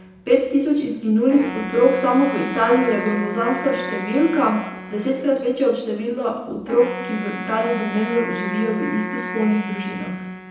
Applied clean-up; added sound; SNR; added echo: none; Wind instrument, woodwind instrument; 11 dB; reverberation time 0.9 s.